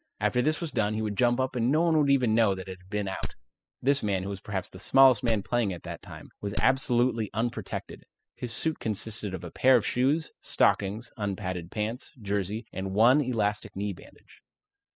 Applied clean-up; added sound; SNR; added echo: classical method spectral subtraction.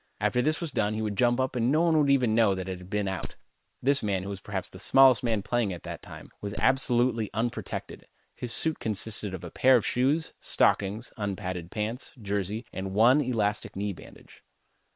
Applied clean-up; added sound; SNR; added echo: neural separator model SepFormer WHAM!.